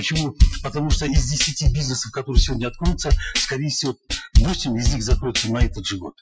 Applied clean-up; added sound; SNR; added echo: classical method Wiener filter.